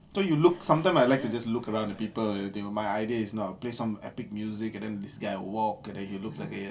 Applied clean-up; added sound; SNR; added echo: none; Breathing; 19 dB; reverberation time 0.2 s.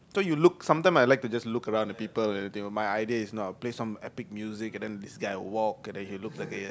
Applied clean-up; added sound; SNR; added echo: none; none; none; none.